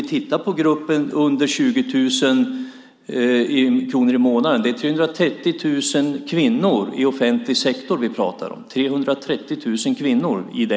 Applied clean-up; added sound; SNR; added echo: none; none; none; none.